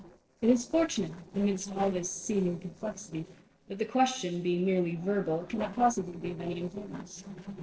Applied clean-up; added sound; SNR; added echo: neural separator model SepFormer DNS4.